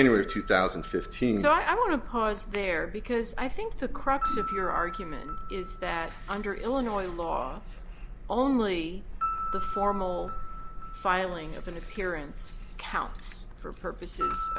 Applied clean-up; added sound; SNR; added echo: none; Piano; 10 dB; none.